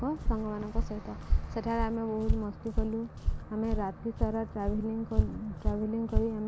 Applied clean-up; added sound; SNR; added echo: none; Walk, footsteps; -1 dB; none.